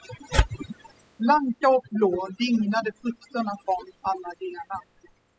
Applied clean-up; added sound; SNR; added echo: classical method spectral subtraction.